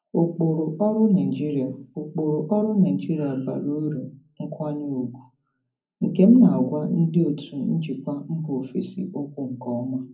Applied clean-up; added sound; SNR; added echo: none; none; none; reverberation time 0.4 s.